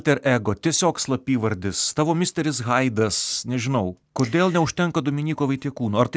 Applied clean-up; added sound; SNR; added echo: none; none; none; none.